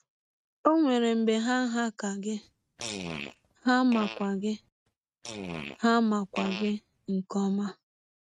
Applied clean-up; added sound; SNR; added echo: neural mask model RNNoise.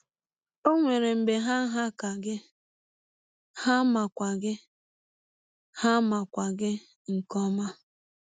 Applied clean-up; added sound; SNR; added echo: none; none; none; none.